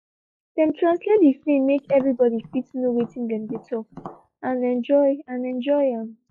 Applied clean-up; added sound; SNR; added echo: classical method log-MMSE.